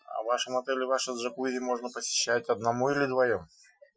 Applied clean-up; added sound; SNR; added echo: classical method Wiener filter.